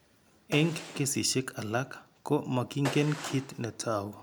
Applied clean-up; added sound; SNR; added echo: none; Gunshot, gunfire; 14 dB; none.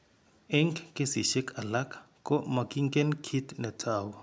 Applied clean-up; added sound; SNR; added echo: none; none; none; none.